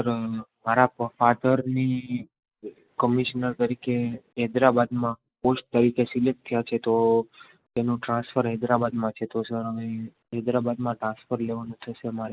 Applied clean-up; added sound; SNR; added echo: neural mask model Resemble Enhance denoiser.